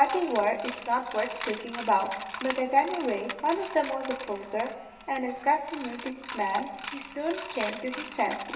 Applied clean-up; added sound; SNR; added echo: none; Coin (dropping); 11 dB; reverberation time 1.2 s.